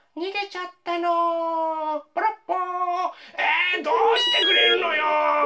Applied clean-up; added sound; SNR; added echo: none; Alarm; -1 dB; reverberation time 0.2 s.